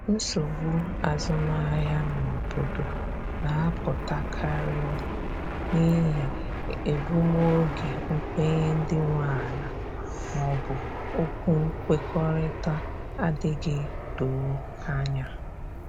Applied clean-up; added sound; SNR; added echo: none; Fixed-wing aircraft, airplane; 4 dB; none.